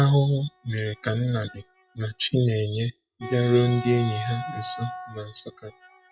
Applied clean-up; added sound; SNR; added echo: classical method log-MMSE.